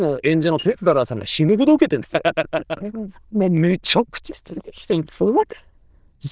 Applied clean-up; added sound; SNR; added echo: neural diffusion model UNIVERSE++.